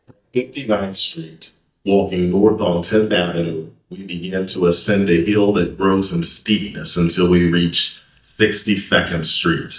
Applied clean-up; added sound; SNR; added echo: neural mask model DeepFilterNet 3.